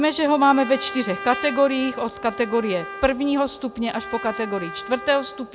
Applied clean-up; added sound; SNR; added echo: none; Trumpet; 13 dB; none.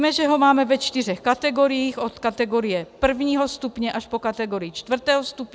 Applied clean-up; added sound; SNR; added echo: none; none; none; none.